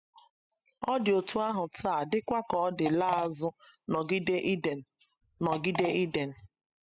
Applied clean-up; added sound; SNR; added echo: classical method spectral subtraction.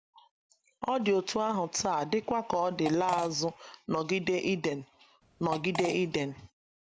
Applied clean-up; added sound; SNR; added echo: none; Fart; 9 dB; none.